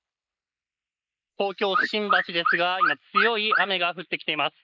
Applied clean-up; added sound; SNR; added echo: neural mask model Resemble Enhance denoiser.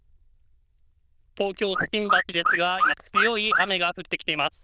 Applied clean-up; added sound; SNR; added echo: neural diffusion model UNIVERSE++.